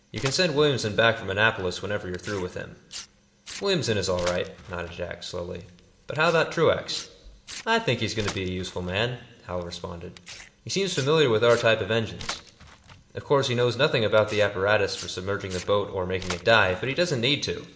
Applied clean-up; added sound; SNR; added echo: none; Tearing; 18 dB; reverberation time 0.9 s.